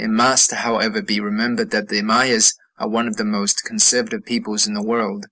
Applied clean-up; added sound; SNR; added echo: none; none; none; none.